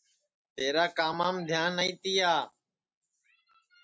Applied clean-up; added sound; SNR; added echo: none; none; none; none.